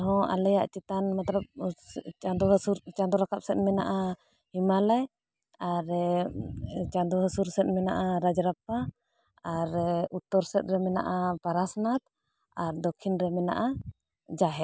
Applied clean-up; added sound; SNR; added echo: none; none; none; none.